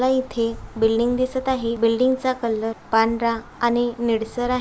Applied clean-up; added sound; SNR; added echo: none; none; none; none.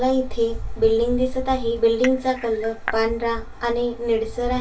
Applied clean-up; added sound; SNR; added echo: none; Cutlery, silverware / Dishes, pots, and pans / Chink, clink; 12 dB; reverberation time 0.2 s.